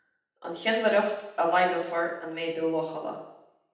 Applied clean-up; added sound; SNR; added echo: none; none; none; reverberation time 0.8 s.